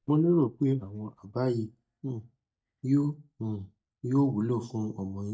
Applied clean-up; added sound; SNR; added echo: neural mask model DeepFilterNet 3.